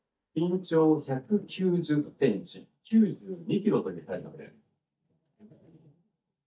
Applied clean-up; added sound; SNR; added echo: neural mask model DeepFilterNet 3.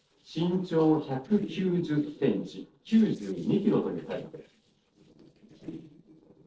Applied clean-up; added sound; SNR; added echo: neural separator model SepFormer DNS4.